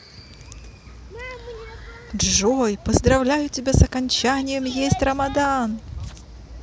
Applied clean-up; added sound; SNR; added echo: none; none; none; none.